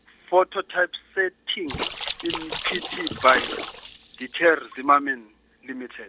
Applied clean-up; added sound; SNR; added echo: none; Splash, splatter; 10 dB; none.